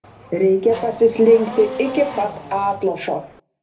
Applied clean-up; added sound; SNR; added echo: none; Race car, auto racing / Accelerating, revving, vroom; 15 dB; reverberation time 0.3 s.